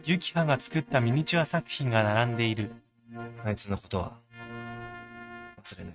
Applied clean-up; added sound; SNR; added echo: neural mask model RNNoise.